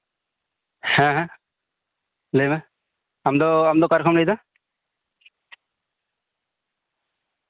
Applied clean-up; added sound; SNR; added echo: none; none; none; none.